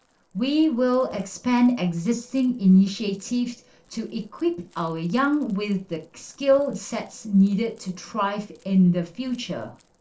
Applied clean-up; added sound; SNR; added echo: neural separator model SepFormer DNS4.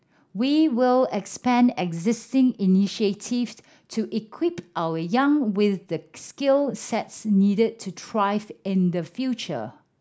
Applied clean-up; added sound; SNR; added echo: none; none; none; none.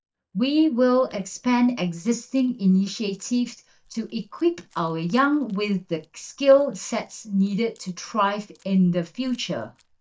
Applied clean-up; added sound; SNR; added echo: neural mask model DeepFilterNet 3.